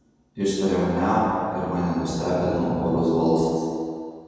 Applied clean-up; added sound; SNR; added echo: none; none; none; reverberation time 2.1 s.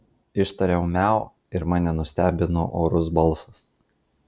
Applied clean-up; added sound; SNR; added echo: none; none; none; none.